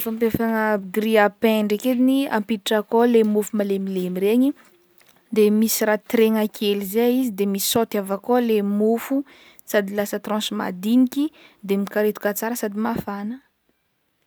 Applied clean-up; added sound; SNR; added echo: none; none; none; none.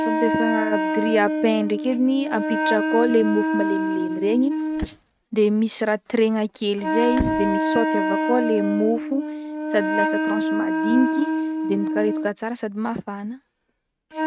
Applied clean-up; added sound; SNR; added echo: neural mask model RNNoise.